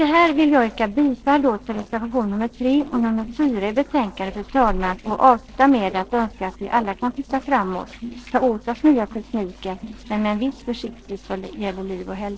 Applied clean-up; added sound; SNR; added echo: neural separator model SepFormer DNS4.